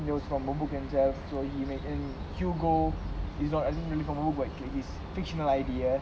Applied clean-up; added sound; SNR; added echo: none; none; none; none.